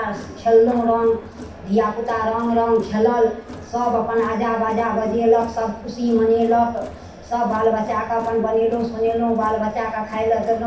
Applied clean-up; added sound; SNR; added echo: none; Crowd; 17 dB; reverberation time 0.6 s.